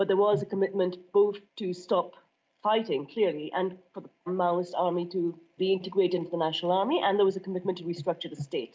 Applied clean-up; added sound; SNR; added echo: none; none; none; none.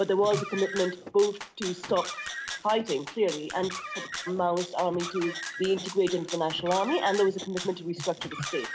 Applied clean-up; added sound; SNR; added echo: none; Car + Rattle (instrument); 10 dB; none.